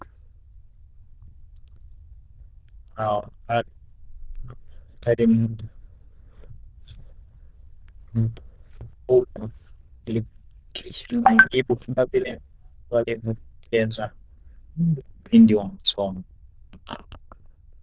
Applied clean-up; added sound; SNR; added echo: neural diffusion model UNIVERSE++.